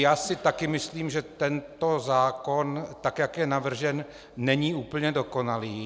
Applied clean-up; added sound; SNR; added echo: none; none; none; none.